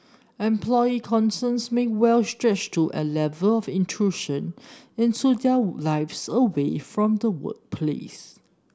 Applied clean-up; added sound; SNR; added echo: none; none; none; none.